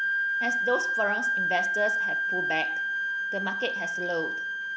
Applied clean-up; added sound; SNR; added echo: none; Wind instrument, woodwind instrument; -5 dB; none.